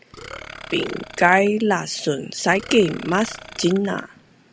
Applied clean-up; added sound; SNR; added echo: none; Burping, eructation; 17 dB; none.